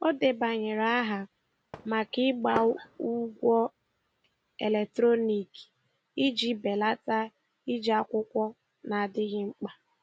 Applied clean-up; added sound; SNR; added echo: none; Fireworks; 15 dB; none.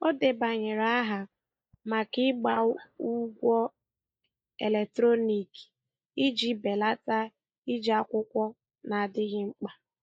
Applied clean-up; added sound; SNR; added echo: neural mask model DeepFilterNet 3.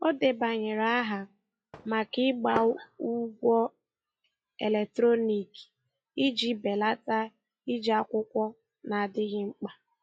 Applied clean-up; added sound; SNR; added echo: classical method log-MMSE.